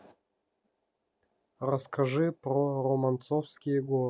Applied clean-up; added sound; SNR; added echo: none; none; none; none.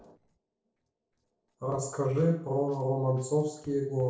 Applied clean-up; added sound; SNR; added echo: neural separator model SepFormer DNS4.